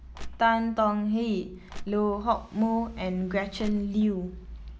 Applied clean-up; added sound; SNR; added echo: none; Crushing; 12 dB; none.